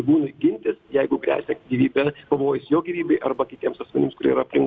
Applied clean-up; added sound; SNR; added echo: none; none; none; none.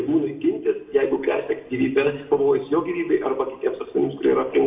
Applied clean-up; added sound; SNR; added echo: none; none; none; reverberation time 0.7 s.